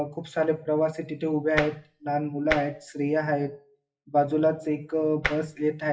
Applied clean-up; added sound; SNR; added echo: classical method WPE with log-MMSE.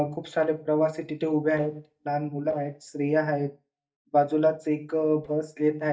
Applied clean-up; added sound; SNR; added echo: neural mask model DeepFilterNet 3.